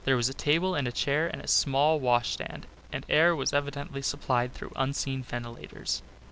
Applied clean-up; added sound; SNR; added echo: none; none; none; none.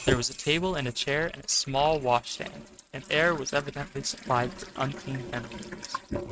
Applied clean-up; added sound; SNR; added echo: neural mask model RNNoise.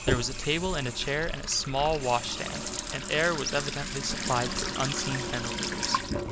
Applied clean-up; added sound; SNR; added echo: none; Sink (filling or washing) / Water tap, faucet; 3 dB; none.